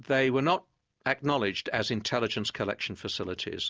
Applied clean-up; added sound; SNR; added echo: none; none; none; none.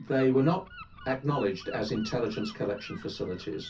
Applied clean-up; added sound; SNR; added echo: none; Gull, seagull / Wind; 18 dB; reverberation time 0.3 s.